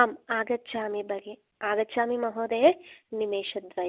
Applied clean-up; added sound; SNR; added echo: none; none; none; none.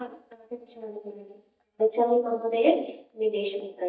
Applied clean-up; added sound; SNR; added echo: neural mask model DeepFilterNet 3.